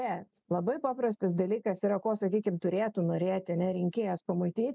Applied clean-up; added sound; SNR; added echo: none; none; none; none.